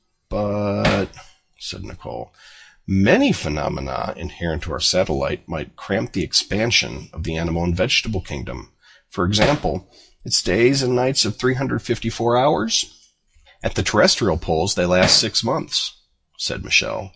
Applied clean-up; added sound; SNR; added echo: classical method WPE with log-MMSE.